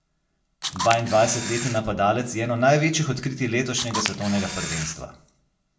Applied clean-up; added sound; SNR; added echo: none; Camera; 7 dB; reverberation time 0.4 s.